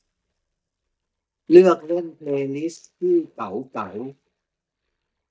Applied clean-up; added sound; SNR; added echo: neural mask model DeepFilterNet 3.